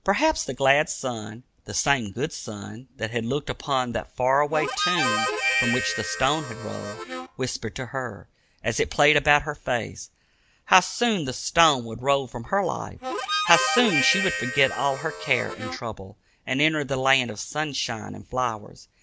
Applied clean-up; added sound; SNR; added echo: none; Harmonica; 2 dB; none.